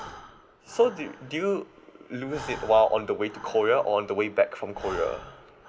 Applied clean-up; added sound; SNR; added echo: none; Breathing; 17 dB; none.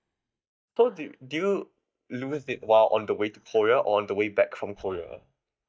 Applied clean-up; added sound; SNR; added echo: neural mask model DeepFilterNet 3.